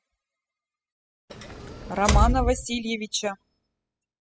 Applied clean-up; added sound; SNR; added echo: classical method spectral subtraction.